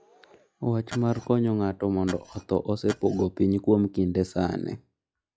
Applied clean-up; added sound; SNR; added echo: classical method log-MMSE.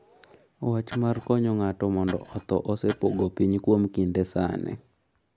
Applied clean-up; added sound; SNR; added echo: none; Glass; 15 dB; none.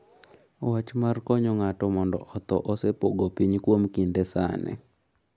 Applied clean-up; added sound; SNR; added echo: none; none; none; none.